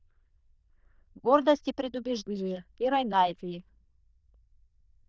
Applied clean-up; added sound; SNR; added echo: neural diffusion model UNIVERSE++.